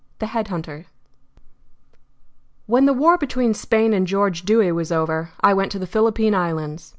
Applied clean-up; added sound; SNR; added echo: none; none; none; none.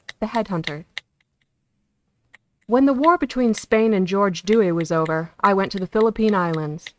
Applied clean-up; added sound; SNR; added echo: neural mask model RNNoise.